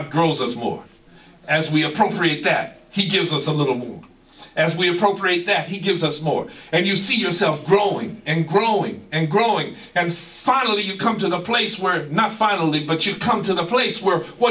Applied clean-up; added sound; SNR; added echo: none; none; none; none.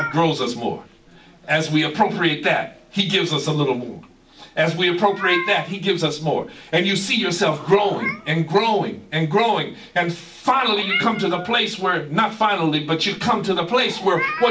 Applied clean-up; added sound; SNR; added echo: none; Meow; 13 dB; none.